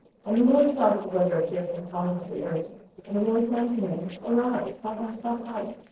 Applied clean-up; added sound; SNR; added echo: neural separator model SepFormer DNS4.